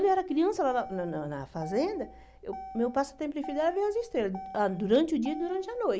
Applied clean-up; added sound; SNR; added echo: none; Motor vehicle (road); 16 dB; none.